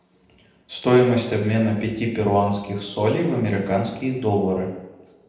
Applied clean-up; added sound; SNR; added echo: none; none; none; reverberation time 0.9 s.